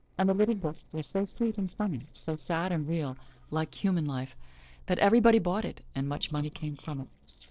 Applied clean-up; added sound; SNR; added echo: neural separator model SepFormer DNS4.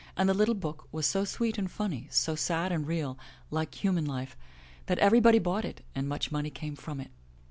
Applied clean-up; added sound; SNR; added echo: none; none; none; none.